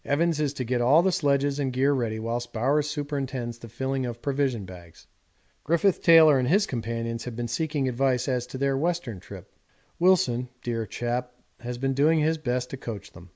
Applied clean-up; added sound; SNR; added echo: none; none; none; none.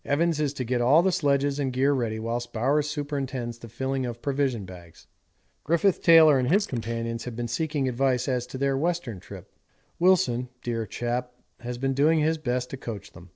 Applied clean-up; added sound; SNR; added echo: neural separator model SepFormer DNS4.